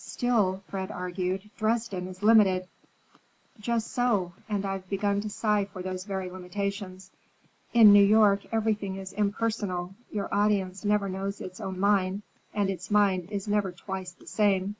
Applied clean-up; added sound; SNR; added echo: none; none; none; none.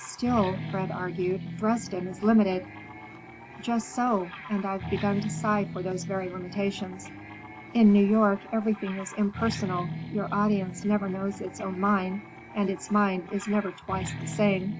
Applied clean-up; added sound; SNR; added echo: none; Guitar; 11 dB; none.